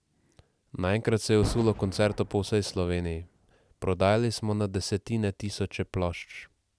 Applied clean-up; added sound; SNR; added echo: none; Boom; 13 dB; none.